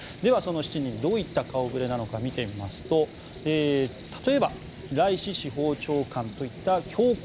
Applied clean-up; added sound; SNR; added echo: none; Cricket; 14 dB; none.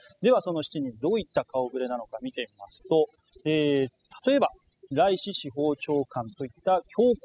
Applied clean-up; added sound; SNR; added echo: classical method spectral subtraction.